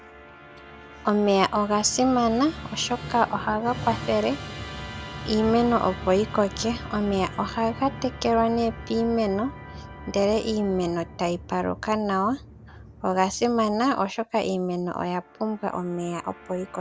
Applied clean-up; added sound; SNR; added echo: none; Musical instrument; 13 dB; none.